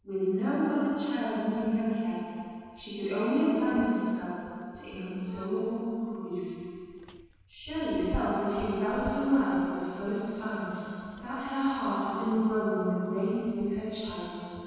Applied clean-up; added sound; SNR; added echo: none; Bicycle; 18 dB; reverberation time 2.1 s.